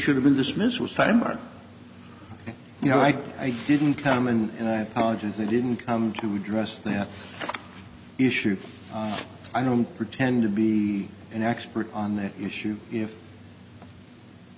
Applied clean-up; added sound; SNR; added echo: none; none; none; none.